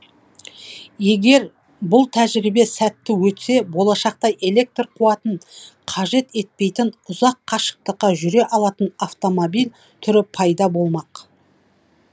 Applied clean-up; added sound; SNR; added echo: none; none; none; none.